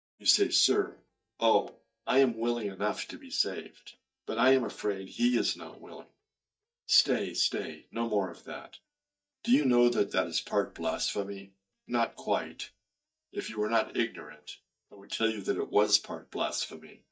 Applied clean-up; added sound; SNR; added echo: neural mask model DeepFilterNet 3.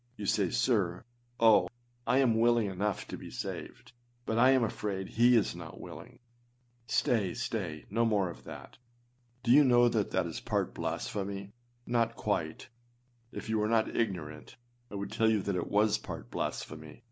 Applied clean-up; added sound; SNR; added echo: none; none; none; none.